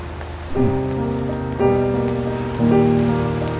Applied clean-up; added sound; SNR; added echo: none; Train; 13 dB; none.